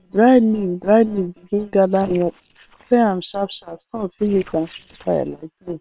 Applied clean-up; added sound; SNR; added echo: neural separator model SepFormer WHAM!.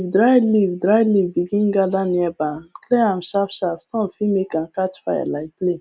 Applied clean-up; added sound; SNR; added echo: none; none; none; none.